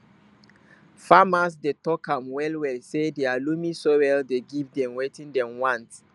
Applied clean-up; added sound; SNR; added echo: none; none; none; none.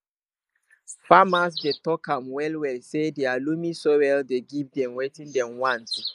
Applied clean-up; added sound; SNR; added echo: neural mask model Resemble Enhance denoiser.